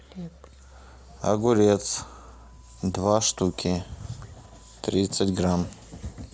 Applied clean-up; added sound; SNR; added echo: none; none; none; none.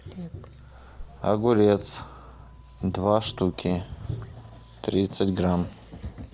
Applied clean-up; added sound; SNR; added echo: none; Tap; 18 dB; none.